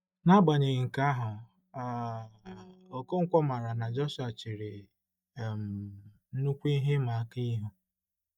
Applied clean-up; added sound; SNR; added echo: neural mask model DeepFilterNet 3.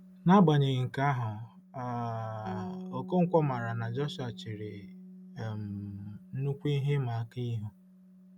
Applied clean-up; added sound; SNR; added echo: none; Bass guitar; 16 dB; none.